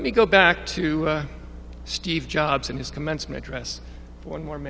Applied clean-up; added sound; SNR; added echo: none; none; none; none.